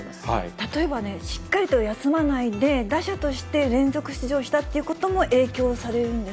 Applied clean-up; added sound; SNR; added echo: none; none; none; none.